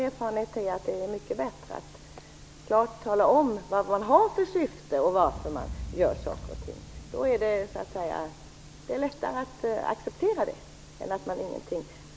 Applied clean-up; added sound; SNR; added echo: none; Boom; 18 dB; none.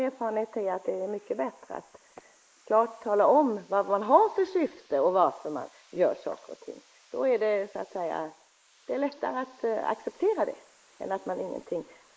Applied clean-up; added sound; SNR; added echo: neural mask model Resemble Enhance denoiser.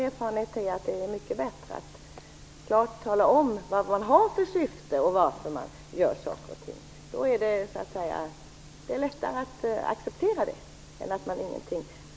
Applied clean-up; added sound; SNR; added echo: none; none; none; none.